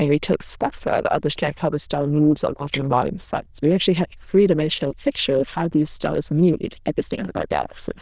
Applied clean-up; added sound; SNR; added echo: neural diffusion model UNIVERSE++.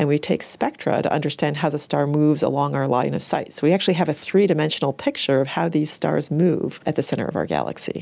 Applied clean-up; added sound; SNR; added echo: none; none; none; none.